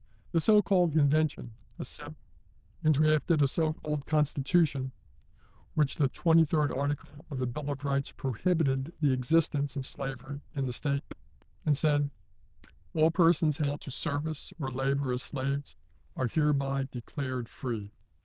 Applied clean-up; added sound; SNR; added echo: neural diffusion model UNIVERSE++.